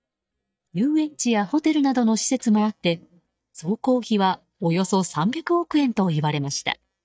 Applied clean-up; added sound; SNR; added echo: neural mask model DeepFilterNet 3.